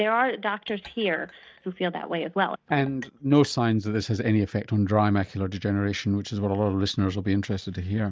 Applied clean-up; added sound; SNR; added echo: neural mask model DeepFilterNet 3.